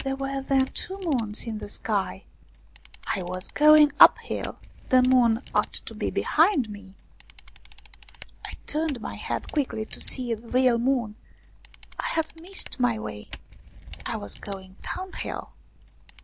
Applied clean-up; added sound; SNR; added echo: none; Camera; 18 dB; none.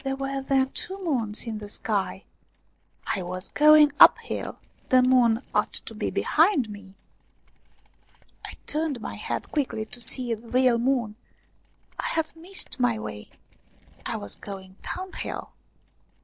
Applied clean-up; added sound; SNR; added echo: neural separator model SepFormer DNS4.